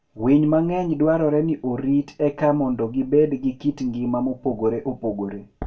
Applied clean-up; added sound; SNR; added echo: none; none; none; reverberation time 0.2 s.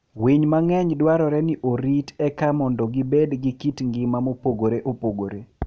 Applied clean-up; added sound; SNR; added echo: none; none; none; none.